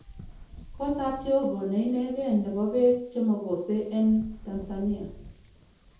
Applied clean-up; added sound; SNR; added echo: none; Wind; 19 dB; reverberation time 0.7 s.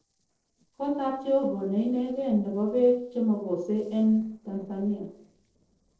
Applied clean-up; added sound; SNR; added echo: neural separator model SepFormer DNS4.